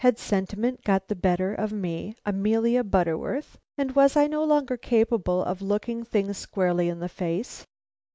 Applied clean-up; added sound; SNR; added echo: none; none; none; none.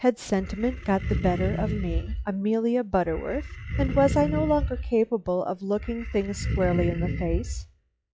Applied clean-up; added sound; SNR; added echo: classical method log-MMSE.